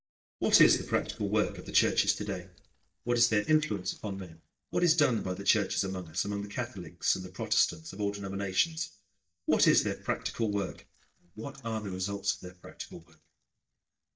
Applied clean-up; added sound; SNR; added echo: neural mask model DeepFilterNet 3.